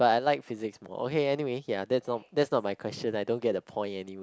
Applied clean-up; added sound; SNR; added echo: none; none; none; none.